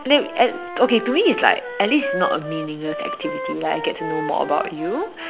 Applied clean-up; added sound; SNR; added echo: none; Wind instrument, woodwind instrument; 8 dB; none.